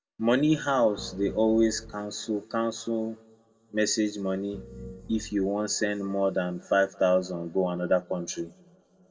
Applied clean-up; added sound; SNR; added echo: none; Piano; 15 dB; reverberation time 0.2 s.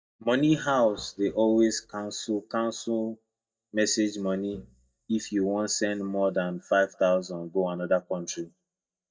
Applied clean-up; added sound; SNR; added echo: neural mask model DeepFilterNet 3.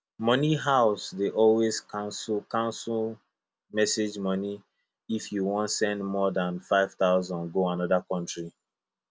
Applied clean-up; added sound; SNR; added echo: none; none; none; none.